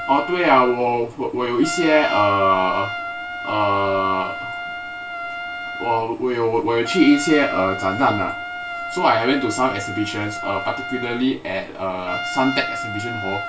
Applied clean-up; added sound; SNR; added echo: none; Trumpet; 8 dB; reverberation time 0.2 s.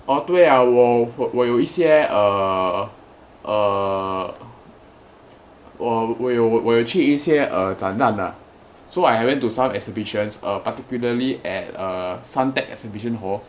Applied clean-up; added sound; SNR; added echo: none; none; none; none.